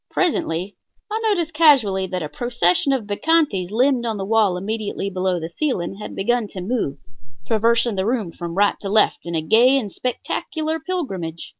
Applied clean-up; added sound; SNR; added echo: none; none; none; none.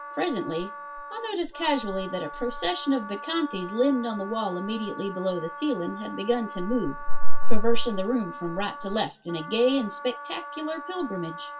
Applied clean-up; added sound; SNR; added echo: none; Wind instrument, woodwind instrument; 18 dB; reverberation time 0.2 s.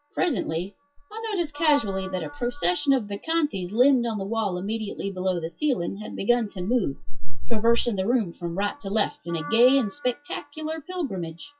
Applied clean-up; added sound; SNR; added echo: classical method WPE with log-MMSE.